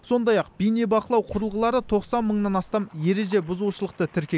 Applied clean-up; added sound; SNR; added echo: neural mask model Resemble Enhance denoiser.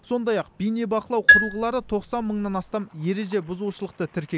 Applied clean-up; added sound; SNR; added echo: none; Marimba, xylophone; -5 dB; none.